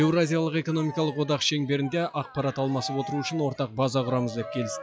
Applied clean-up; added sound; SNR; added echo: classical method log-MMSE.